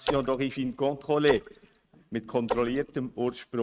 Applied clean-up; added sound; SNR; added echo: neural mask model RNNoise.